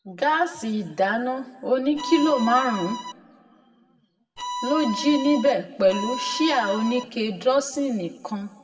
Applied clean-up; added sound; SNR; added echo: none; Bowed string instrument; 7 dB; reverberation time 1.0 s.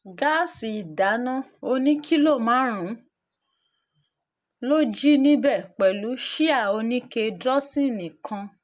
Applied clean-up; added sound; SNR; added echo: none; none; none; none.